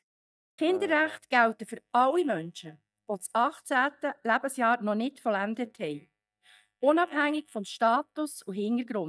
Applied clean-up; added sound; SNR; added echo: neural mask model DeepFilterNet 3.